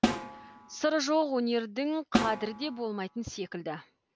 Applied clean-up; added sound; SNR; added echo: none; Snare drum; 4 dB; none.